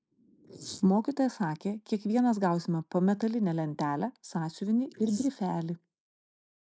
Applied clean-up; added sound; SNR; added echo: neural mask model Resemble Enhance denoiser.